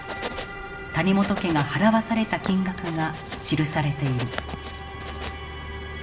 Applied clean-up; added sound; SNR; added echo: none; Writing; 10 dB; reverberation time 0.6 s.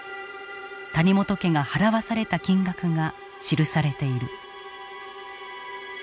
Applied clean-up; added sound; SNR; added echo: none; none; none; none.